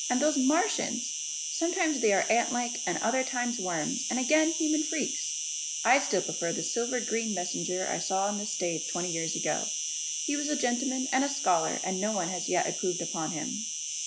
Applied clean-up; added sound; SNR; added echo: none; Insect; 3 dB; none.